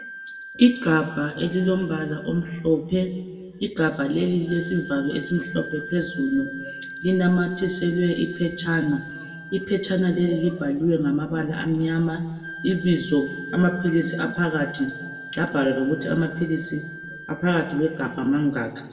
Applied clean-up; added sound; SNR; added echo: none; Wind instrument, woodwind instrument; 15 dB; reverberation time 1.4 s.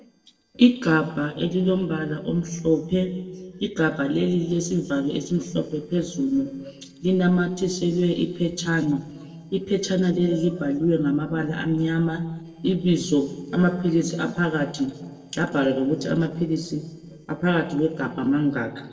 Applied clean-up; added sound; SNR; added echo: neural separator model SepFormer DNS4.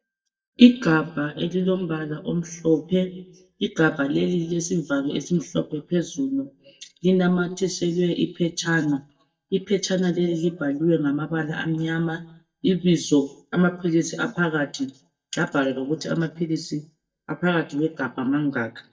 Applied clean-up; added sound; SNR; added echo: neural mask model DeepFilterNet 3.